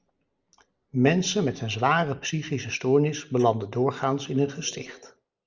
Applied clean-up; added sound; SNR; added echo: neural mask model Resemble Enhance denoiser.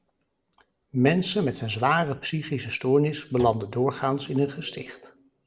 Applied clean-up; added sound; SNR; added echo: none; Thump, thud; 20 dB; none.